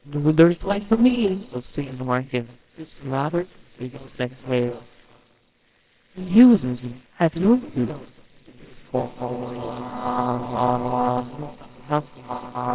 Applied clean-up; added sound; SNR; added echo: neural separator model SepFormer WHAMR!.